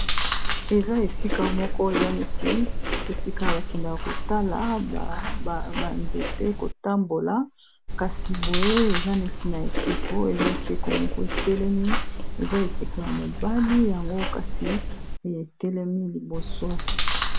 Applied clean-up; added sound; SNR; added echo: none; Chewing, mastication; -2 dB; none.